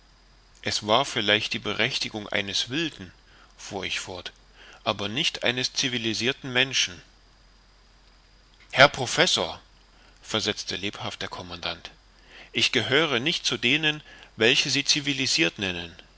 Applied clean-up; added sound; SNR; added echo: none; none; none; none.